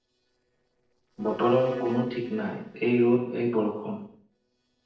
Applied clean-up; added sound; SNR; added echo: neural separator model SepFormer DNS4.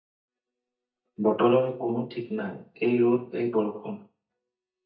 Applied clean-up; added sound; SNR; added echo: neural mask model DeepFilterNet 3.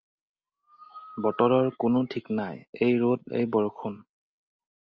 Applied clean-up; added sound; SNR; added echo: none; none; none; none.